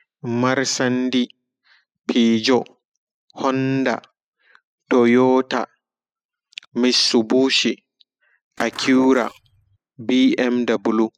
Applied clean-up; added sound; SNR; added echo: classical method spectral subtraction.